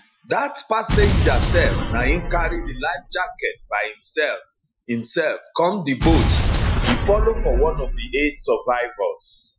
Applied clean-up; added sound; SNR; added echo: classical method Wiener filter.